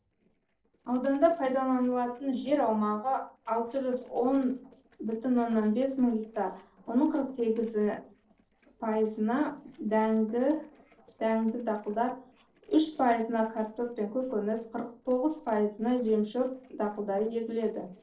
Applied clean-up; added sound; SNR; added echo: neural separator model SepFormer DNS4.